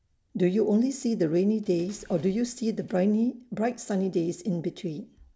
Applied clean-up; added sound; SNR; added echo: none; none; none; none.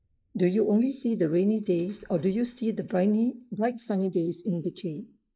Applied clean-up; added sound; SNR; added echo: neural mask model Resemble Enhance denoiser.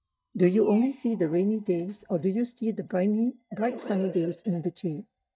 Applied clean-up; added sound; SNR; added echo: neural mask model DeepFilterNet 3.